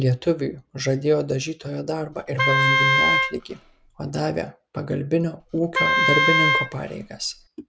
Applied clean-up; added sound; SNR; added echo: none; Wind instrument, woodwind instrument; -3 dB; none.